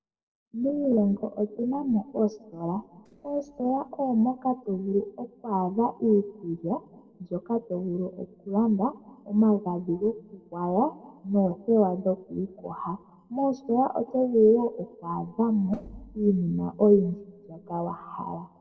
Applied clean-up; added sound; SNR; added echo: neural separator model SepFormer DNS4.